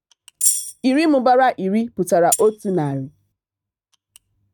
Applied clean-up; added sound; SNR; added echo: neural mask model RNNoise.